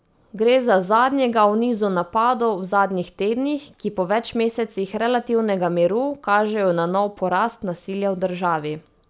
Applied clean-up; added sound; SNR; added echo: none; none; none; none.